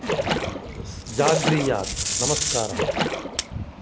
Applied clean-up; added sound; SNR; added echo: none; Packing tape, duct tape + Splash, splatter; -1 dB; none.